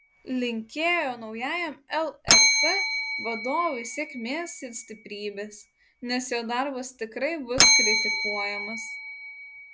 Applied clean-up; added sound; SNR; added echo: none; Bell; -4 dB; none.